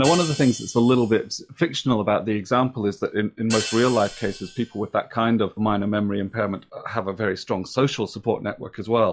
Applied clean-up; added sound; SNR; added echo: classical method log-MMSE.